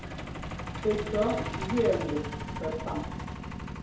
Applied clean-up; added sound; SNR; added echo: none; Truck; 4 dB; reverberation time 2.3 s.